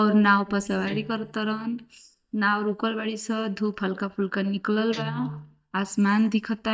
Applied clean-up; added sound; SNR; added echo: neural mask model DeepFilterNet 3.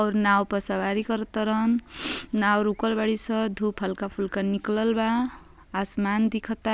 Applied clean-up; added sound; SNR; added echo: none; none; none; none.